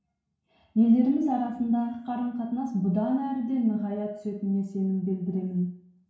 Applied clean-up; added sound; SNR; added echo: none; none; none; reverberation time 0.6 s.